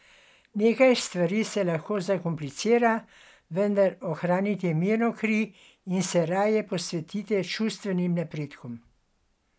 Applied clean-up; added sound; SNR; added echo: none; none; none; none.